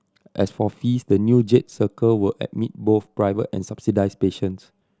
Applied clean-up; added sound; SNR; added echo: none; none; none; none.